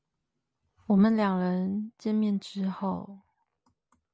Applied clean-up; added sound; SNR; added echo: none; none; none; none.